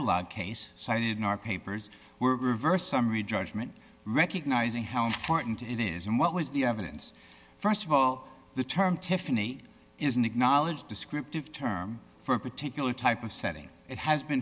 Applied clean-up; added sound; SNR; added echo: none; none; none; none.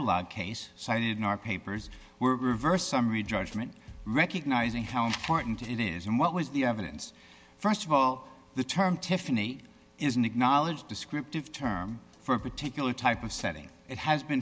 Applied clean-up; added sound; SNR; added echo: none; Drum kit; 19 dB; none.